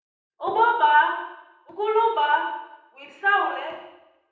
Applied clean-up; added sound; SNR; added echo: none; none; none; reverberation time 0.9 s.